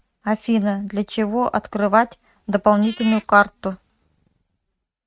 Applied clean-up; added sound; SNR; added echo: neural mask model RNNoise.